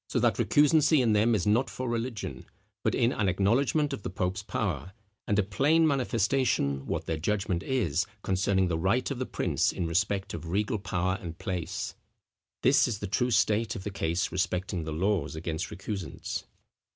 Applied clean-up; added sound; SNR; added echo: none; none; none; none.